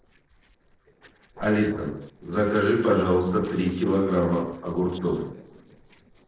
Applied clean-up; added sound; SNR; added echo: neural separator model SepFormer DNS4.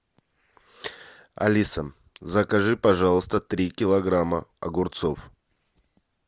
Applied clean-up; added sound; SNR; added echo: none; none; none; none.